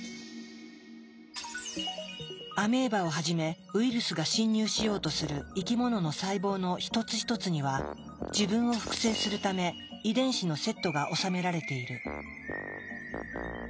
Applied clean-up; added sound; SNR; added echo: none; none; none; none.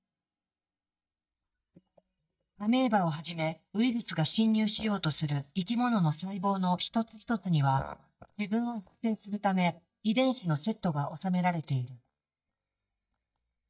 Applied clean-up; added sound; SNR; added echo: neural mask model DeepFilterNet 3.